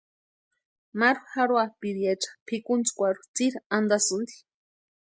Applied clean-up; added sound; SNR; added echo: none; none; none; none.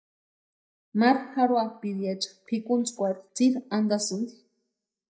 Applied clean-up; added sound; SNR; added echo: neural mask model DeepFilterNet 3.